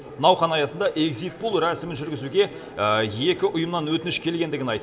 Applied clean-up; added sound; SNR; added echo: none; none; none; none.